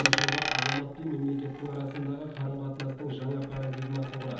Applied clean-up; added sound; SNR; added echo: none; Coin (dropping); 1 dB; reverberation time 1.3 s.